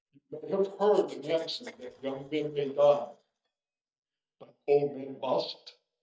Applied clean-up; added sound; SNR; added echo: neural mask model DeepFilterNet 3.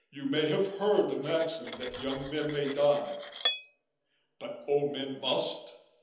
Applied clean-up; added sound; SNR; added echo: none; Cutlery, silverware; 9 dB; reverberation time 0.9 s.